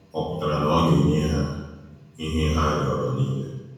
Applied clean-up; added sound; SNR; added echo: none; none; none; reverberation time 1.0 s.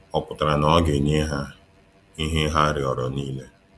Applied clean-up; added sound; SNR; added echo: none; none; none; none.